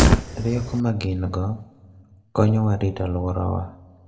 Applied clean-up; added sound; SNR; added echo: none; Fire; 2 dB; reverberation time 0.8 s.